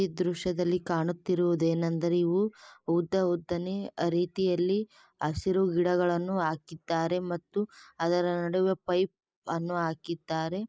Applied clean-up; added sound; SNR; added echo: neural mask model Resemble Enhance denoiser.